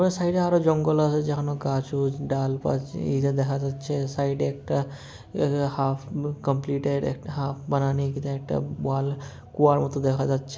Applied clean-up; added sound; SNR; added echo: none; none; none; none.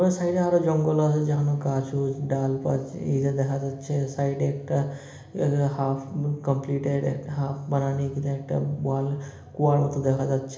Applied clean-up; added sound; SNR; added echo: none; none; none; reverberation time 1.0 s.